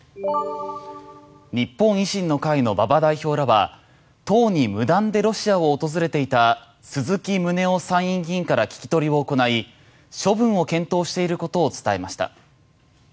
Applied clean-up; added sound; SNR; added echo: none; none; none; none.